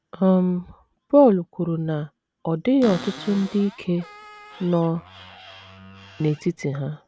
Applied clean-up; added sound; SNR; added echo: none; Cupboard open or close; 17 dB; none.